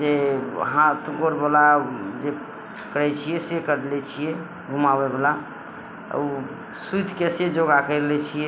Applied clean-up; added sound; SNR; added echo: none; none; none; none.